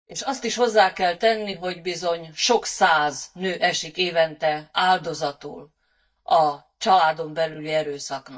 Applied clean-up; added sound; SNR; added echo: neural mask model DeepFilterNet 3.